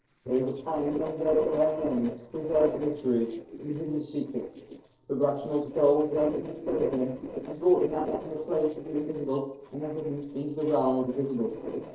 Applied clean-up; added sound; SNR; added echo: neural separator model SepFormer DNS4.